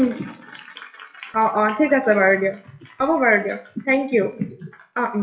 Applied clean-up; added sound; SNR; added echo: classical method WPE with log-MMSE.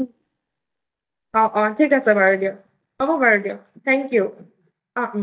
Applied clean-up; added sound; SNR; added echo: neural mask model DeepFilterNet 3.